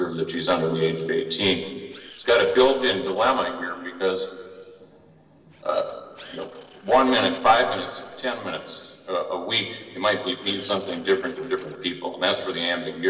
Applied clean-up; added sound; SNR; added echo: neural separator model SepFormer DNS4.